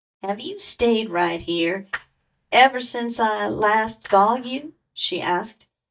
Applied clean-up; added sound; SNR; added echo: neural mask model DeepFilterNet 3.